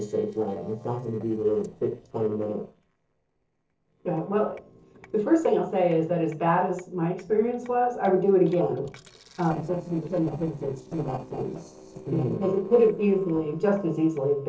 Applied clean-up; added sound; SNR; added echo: neural separator model SepFormer DNS4.